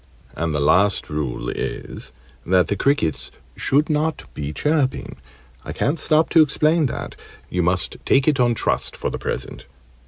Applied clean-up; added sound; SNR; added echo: none; none; none; none.